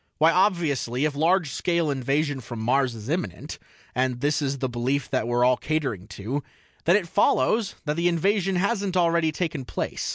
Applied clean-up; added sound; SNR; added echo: none; none; none; none.